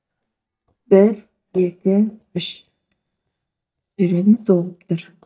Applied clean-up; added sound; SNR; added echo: neural mask model DeepFilterNet 3.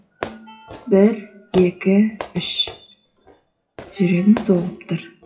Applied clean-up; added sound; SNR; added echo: classical method WPE with log-MMSE.